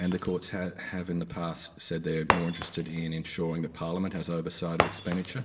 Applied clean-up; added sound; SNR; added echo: none; Shatter; 3 dB; reverberation time 2.1 s.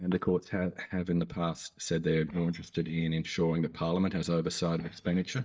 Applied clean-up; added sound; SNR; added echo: neural mask model DeepFilterNet 3.